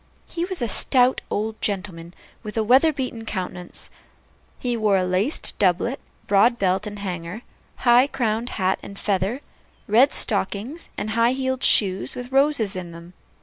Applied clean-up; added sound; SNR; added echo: none; none; none; none.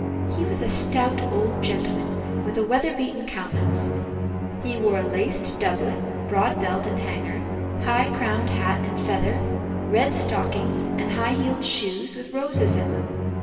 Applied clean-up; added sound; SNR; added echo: none; Musical instrument; 0 dB; reverberation time 2.3 s.